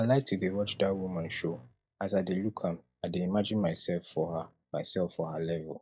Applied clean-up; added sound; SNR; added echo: neural mask model DeepFilterNet 3.